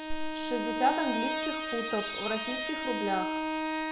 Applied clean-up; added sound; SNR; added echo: none; Bowed string instrument; 0 dB; none.